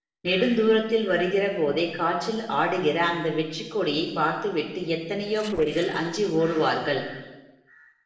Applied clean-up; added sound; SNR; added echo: neural separator model SepFormer DNS4.